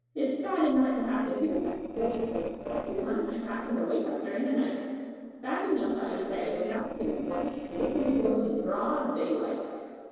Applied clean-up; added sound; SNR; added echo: neural separator model SepFormer DNS4.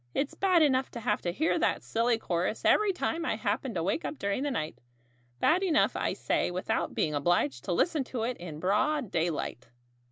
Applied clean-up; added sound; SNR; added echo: none; none; none; none.